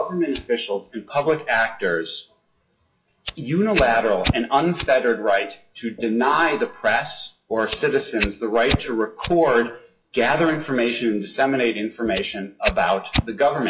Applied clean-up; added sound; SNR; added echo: classical method WPE with log-MMSE.